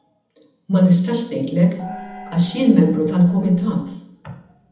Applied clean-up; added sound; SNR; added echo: none; Gong; 18 dB; reverberation time 0.8 s.